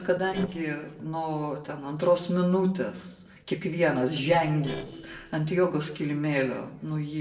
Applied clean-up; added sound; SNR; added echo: neural separator model SepFormer DNS4.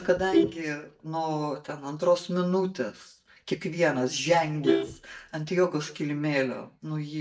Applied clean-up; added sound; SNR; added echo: neural mask model DeepFilterNet 3.